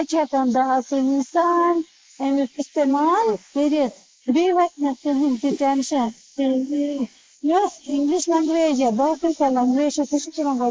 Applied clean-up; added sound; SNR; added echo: neural mask model Resemble Enhance denoiser.